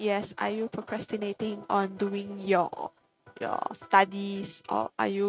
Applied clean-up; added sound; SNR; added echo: neural mask model RNNoise.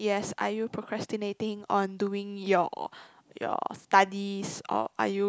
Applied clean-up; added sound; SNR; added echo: none; none; none; none.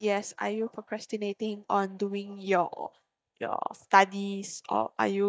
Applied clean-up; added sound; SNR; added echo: neural mask model DeepFilterNet 3.